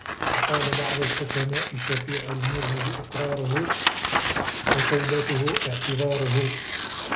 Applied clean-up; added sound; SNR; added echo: none; Tearing; -2 dB; none.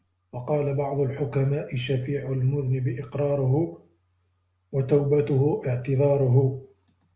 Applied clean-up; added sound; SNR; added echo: none; none; none; none.